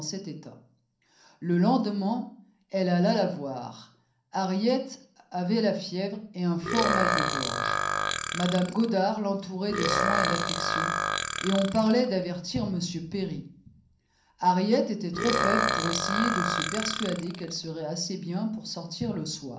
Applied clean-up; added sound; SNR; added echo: none; Burping, eructation; 0 dB; reverberation time 0.6 s.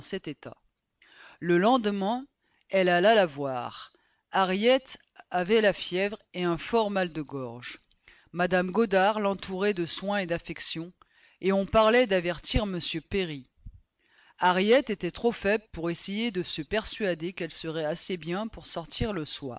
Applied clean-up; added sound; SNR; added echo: none; none; none; none.